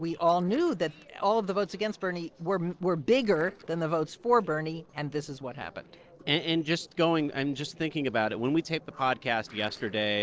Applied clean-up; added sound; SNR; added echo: neural separator model SepFormer DNS4.